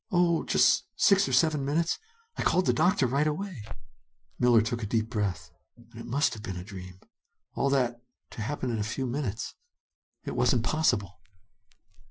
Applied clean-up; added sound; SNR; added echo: classical method Wiener filter.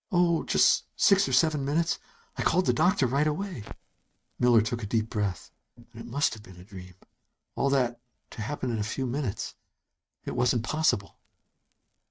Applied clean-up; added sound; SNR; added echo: neural mask model RNNoise.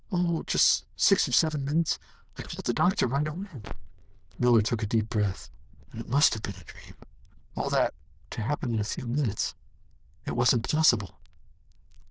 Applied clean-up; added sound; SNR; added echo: neural diffusion model UNIVERSE++.